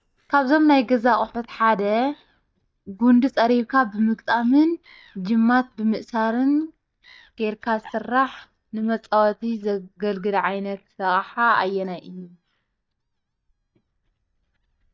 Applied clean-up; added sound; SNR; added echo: neural mask model DeepFilterNet 3.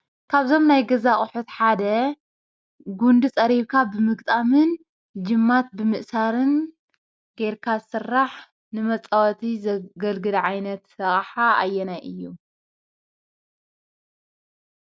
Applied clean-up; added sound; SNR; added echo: none; none; none; none.